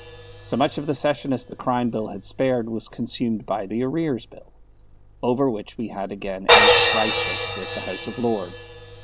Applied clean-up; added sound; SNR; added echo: none; Crash cymbal; 0 dB; none.